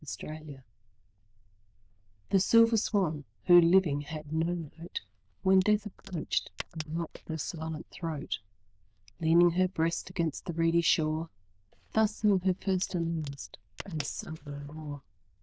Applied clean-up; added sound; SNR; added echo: neural diffusion model UNIVERSE++.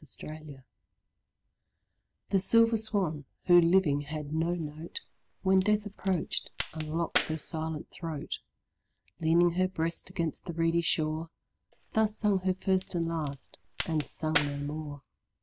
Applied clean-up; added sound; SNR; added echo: none; Crack; 10 dB; none.